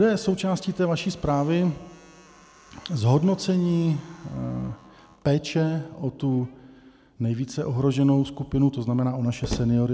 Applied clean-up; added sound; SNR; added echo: none; Slam; 20 dB; none.